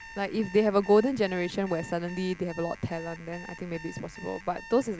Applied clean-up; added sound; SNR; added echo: none; Alarm; 17 dB; none.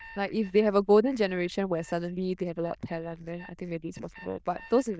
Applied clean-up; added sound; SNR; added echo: neural diffusion model UNIVERSE++.